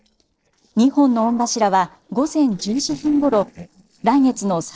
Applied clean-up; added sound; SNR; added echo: neural separator model SepFormer DNS4.